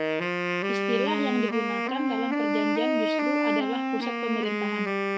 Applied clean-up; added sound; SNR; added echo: none; Wind instrument, woodwind instrument; -5 dB; reverberation time 0.7 s.